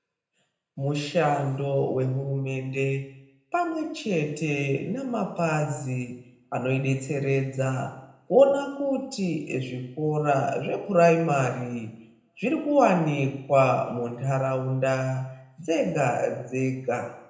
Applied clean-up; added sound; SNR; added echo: none; none; none; reverberation time 0.8 s.